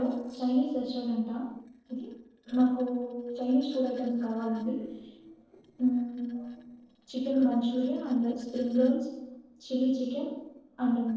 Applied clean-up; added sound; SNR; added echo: neural separator model SepFormer DNS4.